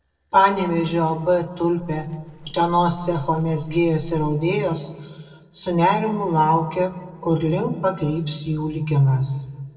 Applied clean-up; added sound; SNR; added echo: neural separator model SepFormer DNS4.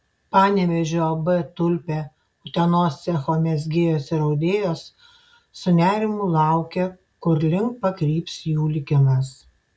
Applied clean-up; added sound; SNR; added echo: none; none; none; none.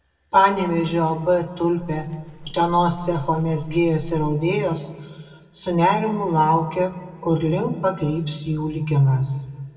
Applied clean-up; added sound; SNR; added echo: none; Livestock, farm animals, working animals; 16 dB; reverberation time 1.2 s.